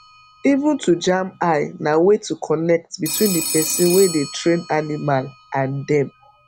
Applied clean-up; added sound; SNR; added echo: none; Telephone; 11 dB; none.